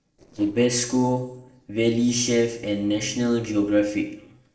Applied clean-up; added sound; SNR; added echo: neural separator model SepFormer DNS4.